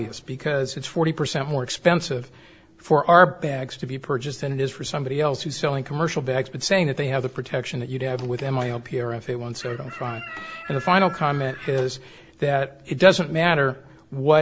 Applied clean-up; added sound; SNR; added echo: none; Chicken, rooster; 15 dB; none.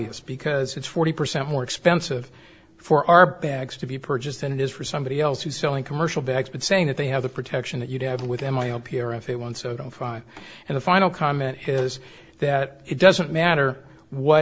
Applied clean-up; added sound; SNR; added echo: none; none; none; none.